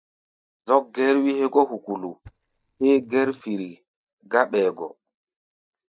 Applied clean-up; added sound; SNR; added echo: neural mask model DeepFilterNet 3.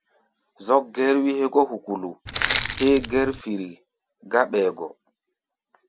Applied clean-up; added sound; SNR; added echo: none; Crushing; 4 dB; none.